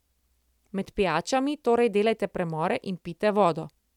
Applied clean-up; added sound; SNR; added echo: none; none; none; none.